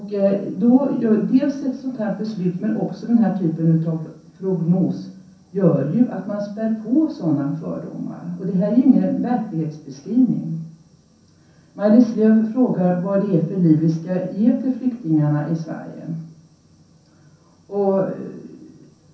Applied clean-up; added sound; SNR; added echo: none; none; none; reverberation time 0.6 s.